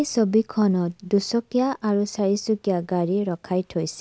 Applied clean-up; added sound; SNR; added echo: none; none; none; none.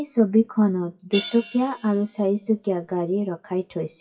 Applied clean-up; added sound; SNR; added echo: classical method WPE with log-MMSE.